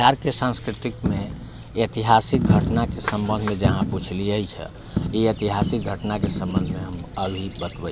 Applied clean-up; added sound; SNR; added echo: none; Coin (dropping); 4 dB; none.